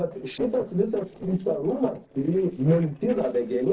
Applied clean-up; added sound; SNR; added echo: neural separator model SepFormer DNS4.